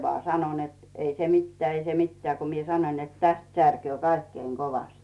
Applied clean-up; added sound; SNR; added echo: none; none; none; none.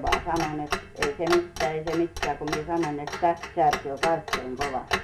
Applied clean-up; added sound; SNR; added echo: none; Clock; 4 dB; none.